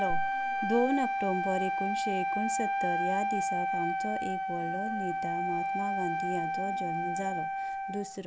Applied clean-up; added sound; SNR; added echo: none; Wind instrument, woodwind instrument; -3 dB; none.